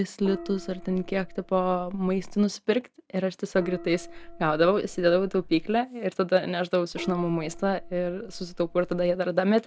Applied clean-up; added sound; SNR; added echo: none; Gong; 15 dB; none.